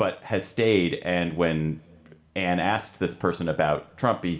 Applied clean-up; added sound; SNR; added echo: none; none; none; reverberation time 1.8 s.